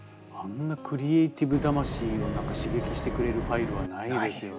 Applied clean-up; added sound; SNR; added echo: none; Wind; 3 dB; none.